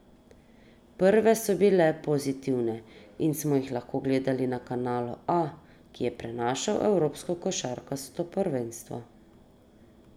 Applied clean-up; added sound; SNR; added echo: none; none; none; none.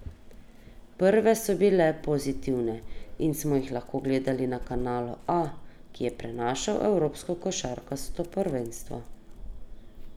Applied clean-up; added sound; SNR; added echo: none; Dog; 12 dB; none.